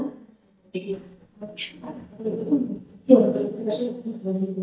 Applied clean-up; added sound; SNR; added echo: neural mask model DeepFilterNet 3.